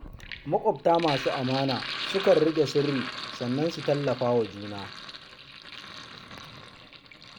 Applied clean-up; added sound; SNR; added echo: none; Sink (filling or washing); 10 dB; none.